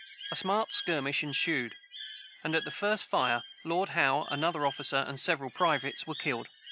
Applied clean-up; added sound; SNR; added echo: none; Bird; 12 dB; none.